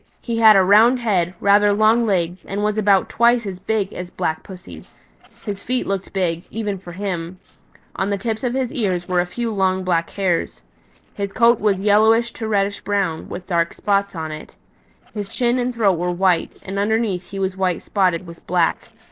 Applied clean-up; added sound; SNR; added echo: neural separator model SepFormer DNS4.